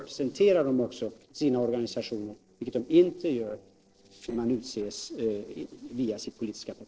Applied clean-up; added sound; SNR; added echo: neural separator model SepFormer DNS4.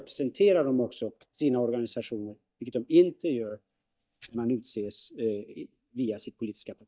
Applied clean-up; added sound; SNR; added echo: neural mask model DeepFilterNet 3.